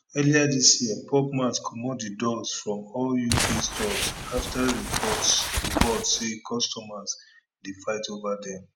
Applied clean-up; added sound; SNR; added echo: none; Crumpling, crinkling; 1 dB; none.